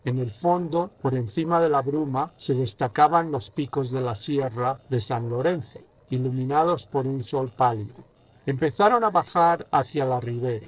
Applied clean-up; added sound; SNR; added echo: neural separator model SepFormer DNS4.